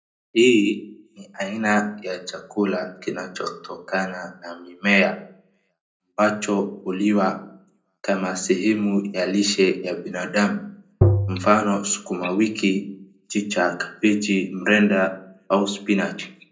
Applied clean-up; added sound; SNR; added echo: none; Tap; -3 dB; reverberation time 0.5 s.